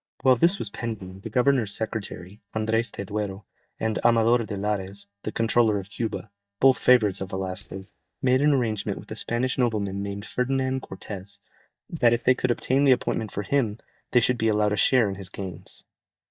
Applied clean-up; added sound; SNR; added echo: neural mask model DeepFilterNet 3.